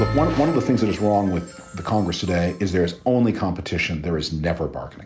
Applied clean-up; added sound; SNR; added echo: none; Bell; 12 dB; none.